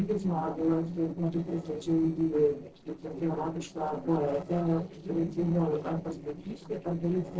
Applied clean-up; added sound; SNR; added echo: neural separator model SepFormer DNS4.